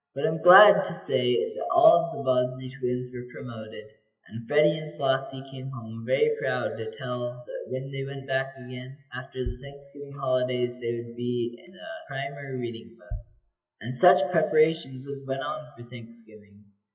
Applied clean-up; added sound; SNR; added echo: classical method WPE with log-MMSE.